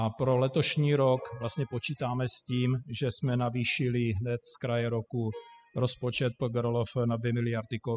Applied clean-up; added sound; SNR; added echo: classical method spectral subtraction.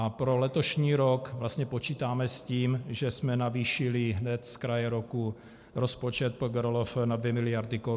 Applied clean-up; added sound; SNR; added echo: none; none; none; none.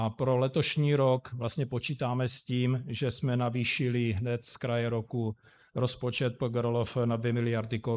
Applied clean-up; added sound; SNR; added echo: neural mask model Resemble Enhance denoiser.